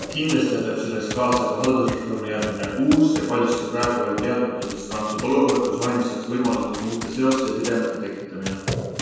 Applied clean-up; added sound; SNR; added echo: none; Run; 13 dB; reverberation time 1.2 s.